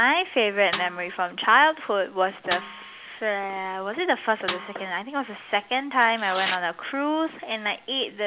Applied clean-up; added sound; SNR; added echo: none; Tearing + Snare drum; 12 dB; none.